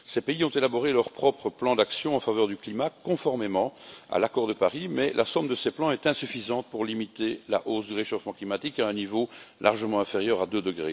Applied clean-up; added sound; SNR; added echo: none; none; none; none.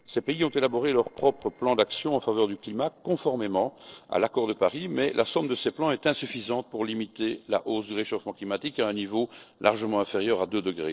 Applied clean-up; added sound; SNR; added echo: neural separator model SepFormer DNS4.